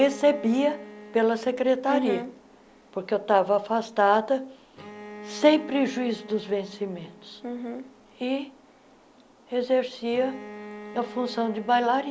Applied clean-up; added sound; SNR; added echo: none; Bowed string instrument; 19 dB; none.